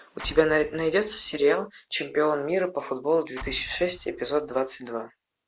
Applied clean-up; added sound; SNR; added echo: none; Explosion; 17 dB; none.